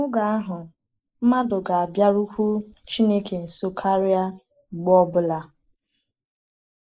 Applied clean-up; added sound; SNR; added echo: neural mask model Resemble Enhance denoiser.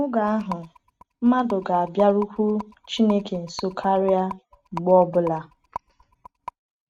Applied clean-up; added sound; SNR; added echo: neural mask model RNNoise.